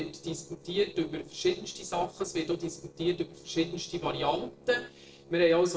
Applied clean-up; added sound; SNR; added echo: neural separator model SepFormer DNS4.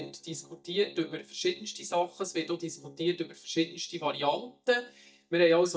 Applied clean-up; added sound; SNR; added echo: neural mask model DeepFilterNet 3.